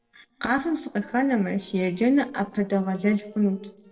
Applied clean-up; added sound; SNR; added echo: neural separator model SepFormer DNS4.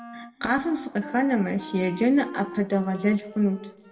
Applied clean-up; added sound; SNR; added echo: none; Wind instrument, woodwind instrument; 15 dB; reverberation time 1.1 s.